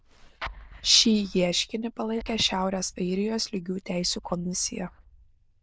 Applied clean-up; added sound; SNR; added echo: neural diffusion model UNIVERSE++.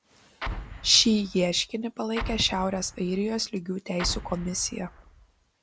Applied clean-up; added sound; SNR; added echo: none; Explosion; 11 dB; none.